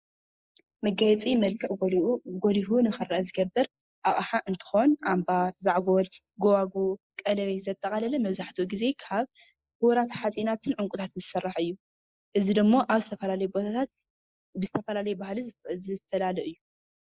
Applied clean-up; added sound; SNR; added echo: neural mask model Resemble Enhance denoiser.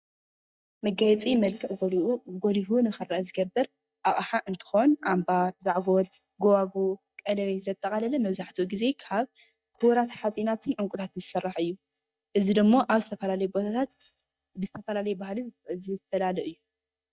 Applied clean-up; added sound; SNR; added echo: neural mask model DeepFilterNet 3.